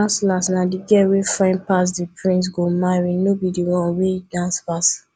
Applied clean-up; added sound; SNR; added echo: none; none; none; none.